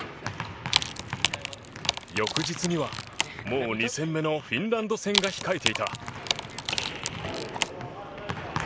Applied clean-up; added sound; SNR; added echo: none; Wood; 1 dB; none.